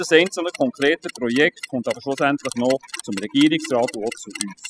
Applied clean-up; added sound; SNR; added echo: classical method spectral subtraction.